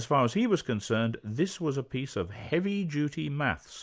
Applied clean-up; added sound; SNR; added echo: none; none; none; none.